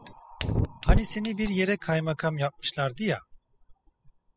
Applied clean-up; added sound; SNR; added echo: classical method spectral subtraction.